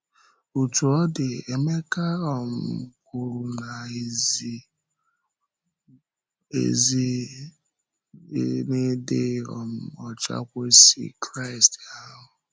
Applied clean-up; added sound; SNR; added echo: none; none; none; none.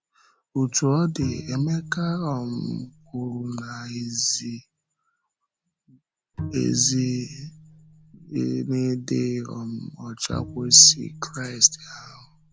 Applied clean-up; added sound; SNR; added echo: none; Bowed string instrument; 13 dB; none.